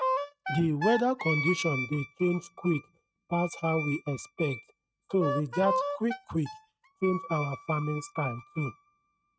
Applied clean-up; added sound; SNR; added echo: neural mask model RNNoise.